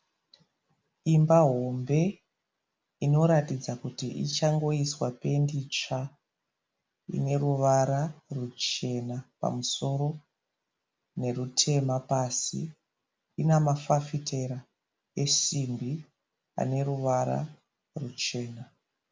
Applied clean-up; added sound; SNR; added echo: none; none; none; none.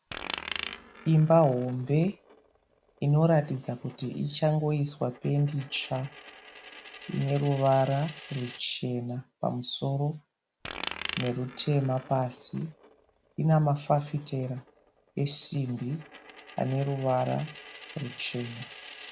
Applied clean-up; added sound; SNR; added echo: none; Coin (dropping); 16 dB; none.